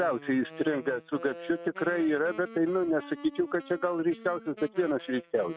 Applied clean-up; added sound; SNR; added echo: neural mask model RNNoise.